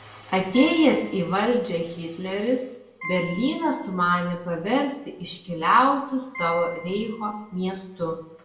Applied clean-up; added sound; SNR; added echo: none; Piano; 15 dB; reverberation time 0.6 s.